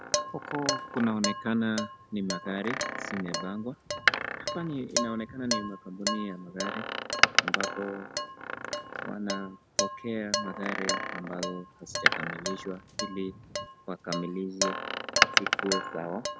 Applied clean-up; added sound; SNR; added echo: none; Dishes, pots, and pans + Door; -3 dB; none.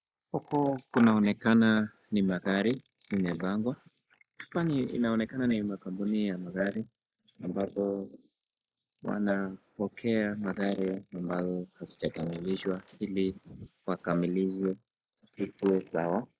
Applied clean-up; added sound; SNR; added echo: neural mask model Resemble Enhance denoiser.